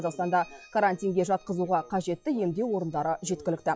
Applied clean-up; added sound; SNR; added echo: classical method log-MMSE.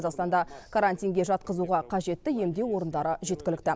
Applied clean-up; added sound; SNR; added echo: none; none; none; none.